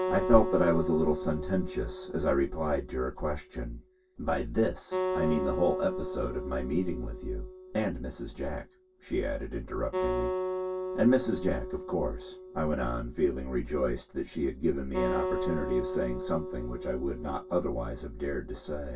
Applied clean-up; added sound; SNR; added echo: none; Acoustic guitar; 6 dB; reverberation time 0.1 s.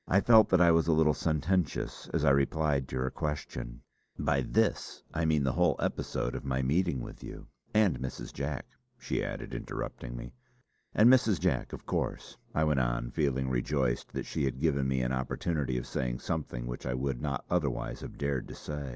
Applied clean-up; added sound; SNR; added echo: none; none; none; none.